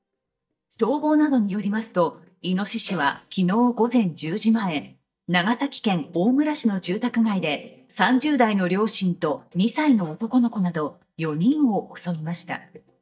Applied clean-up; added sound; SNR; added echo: neural mask model DeepFilterNet 3.